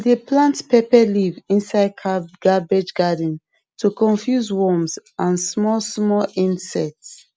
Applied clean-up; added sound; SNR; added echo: none; none; none; none.